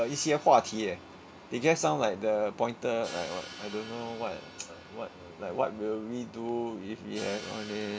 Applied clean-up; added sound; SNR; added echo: none; Crash cymbal; 18 dB; none.